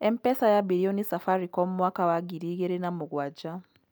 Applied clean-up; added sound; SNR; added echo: none; none; none; none.